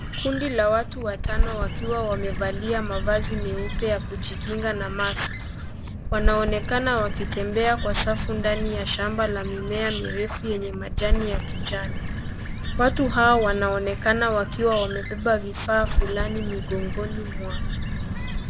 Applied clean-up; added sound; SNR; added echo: none; Bird; 1 dB; none.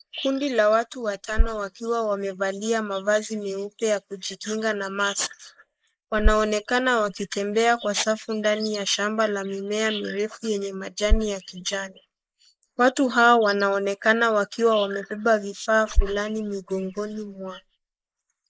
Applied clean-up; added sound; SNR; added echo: neural mask model Resemble Enhance denoiser.